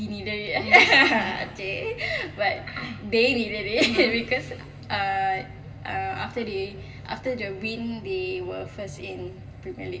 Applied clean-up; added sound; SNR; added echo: none; none; none; reverberation time 2.4 s.